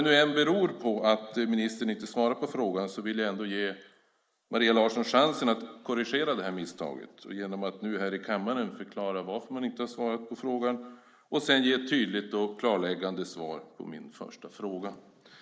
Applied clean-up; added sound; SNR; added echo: neural mask model Resemble Enhance denoiser.